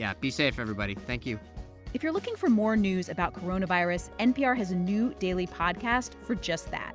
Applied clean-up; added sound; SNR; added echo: none; none; none; none.